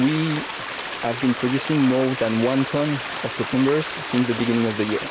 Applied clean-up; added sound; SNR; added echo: none; Stream; 7 dB; none.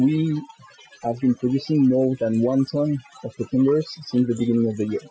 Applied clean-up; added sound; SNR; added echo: classical method Wiener filter.